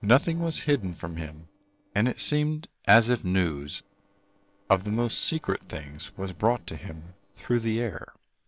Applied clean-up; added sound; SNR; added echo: neural separator model SepFormer DNS4.